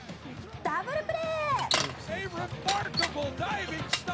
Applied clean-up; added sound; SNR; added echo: none; Bicycle; 4 dB; none.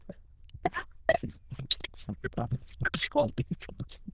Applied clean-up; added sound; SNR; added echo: neural diffusion model UNIVERSE++.